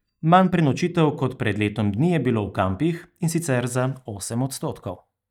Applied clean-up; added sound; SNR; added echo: neural mask model DeepFilterNet 3.